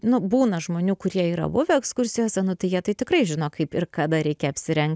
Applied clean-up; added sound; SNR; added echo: none; none; none; none.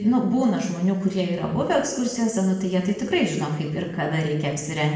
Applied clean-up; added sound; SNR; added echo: none; none; none; reverberation time 0.9 s.